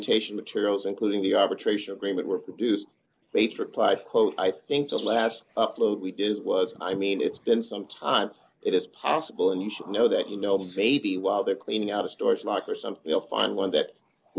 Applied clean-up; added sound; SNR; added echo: neural separator model SepFormer DNS4.